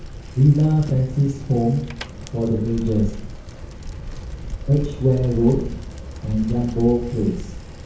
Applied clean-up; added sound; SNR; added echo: none; Bicycle; 10 dB; reverberation time 0.6 s.